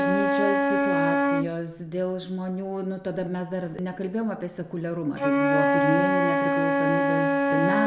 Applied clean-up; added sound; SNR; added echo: none; Wind instrument, woodwind instrument; -4 dB; none.